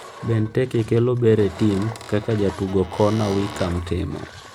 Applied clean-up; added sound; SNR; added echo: none; Engine + Squeak / Cupboard open or close; 16 dB; none.